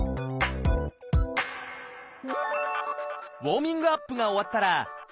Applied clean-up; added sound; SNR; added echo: none; none; none; none.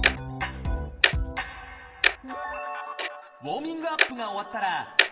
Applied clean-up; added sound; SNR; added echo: none; Tick-tock; -2 dB; reverberation time 2.7 s.